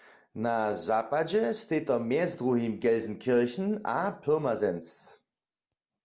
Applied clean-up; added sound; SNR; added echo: none; none; none; none.